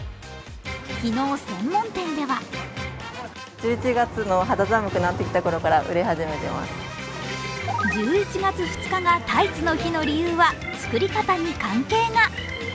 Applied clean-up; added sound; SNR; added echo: none; none; none; none.